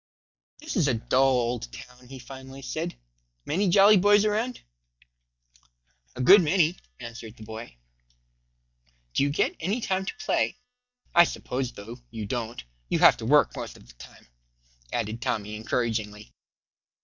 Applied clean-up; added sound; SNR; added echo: neural mask model DeepFilterNet 3.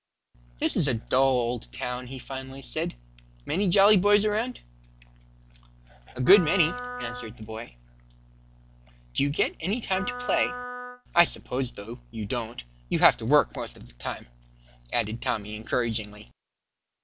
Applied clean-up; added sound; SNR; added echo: none; Wind instrument, woodwind instrument; 10 dB; none.